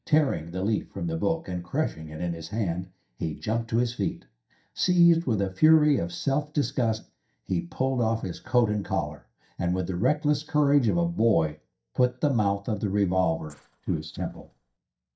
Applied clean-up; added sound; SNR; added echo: neural mask model DeepFilterNet 3.